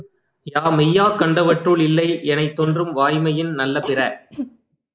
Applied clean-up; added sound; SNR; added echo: neural mask model Resemble Enhance denoiser.